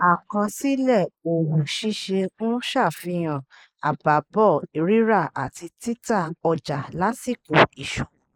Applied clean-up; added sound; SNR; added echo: neural mask model Resemble Enhance denoiser.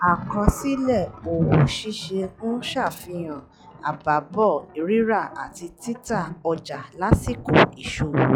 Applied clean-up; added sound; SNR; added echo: classical method log-MMSE.